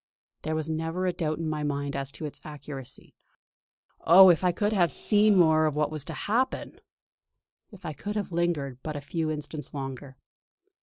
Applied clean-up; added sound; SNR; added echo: neural separator model SepFormer DNS4.